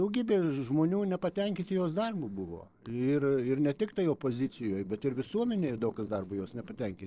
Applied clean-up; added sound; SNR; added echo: neural separator model SepFormer DNS4.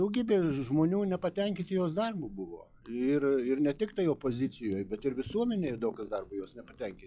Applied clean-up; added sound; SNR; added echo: classical method log-MMSE.